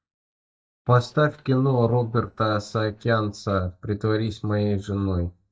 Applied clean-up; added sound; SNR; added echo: neural mask model DeepFilterNet 3.